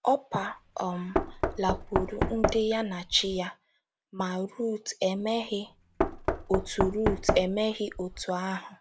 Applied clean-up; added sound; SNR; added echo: none; Knock; 1 dB; none.